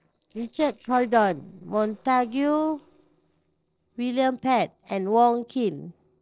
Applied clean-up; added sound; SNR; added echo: neural separator model SepFormer DNS4.